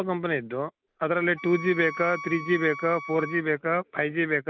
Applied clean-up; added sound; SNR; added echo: none; Wind instrument, woodwind instrument; 13 dB; none.